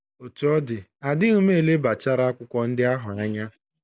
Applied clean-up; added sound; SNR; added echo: none; none; none; none.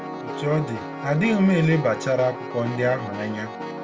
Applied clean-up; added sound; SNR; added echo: none; Piano; 9 dB; reverberation time 0.2 s.